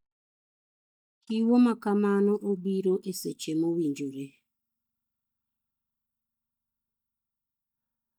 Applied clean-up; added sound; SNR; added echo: neural mask model DeepFilterNet 3.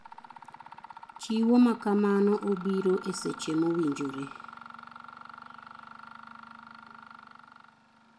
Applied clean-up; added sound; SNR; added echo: none; Mechanisms; 15 dB; none.